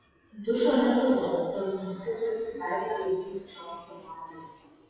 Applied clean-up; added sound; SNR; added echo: classical method WPE with log-MMSE.